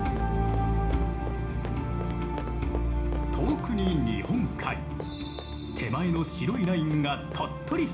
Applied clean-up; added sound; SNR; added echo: none; Run; 18 dB; reverberation time 0.4 s.